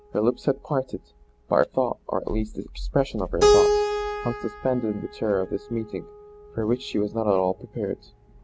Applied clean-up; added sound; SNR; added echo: none; Keyboard (musical); 2 dB; none.